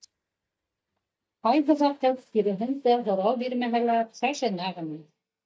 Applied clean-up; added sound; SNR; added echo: neural mask model DeepFilterNet 3.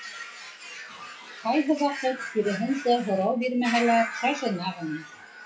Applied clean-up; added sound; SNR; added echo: classical method WPE with log-MMSE.